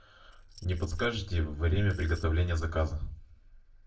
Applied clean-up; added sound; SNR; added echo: neural separator model SepFormer DNS4.